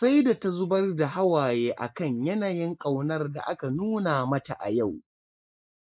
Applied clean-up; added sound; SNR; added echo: neural mask model Resemble Enhance denoiser.